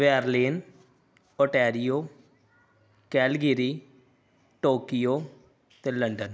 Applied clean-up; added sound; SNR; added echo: none; none; none; none.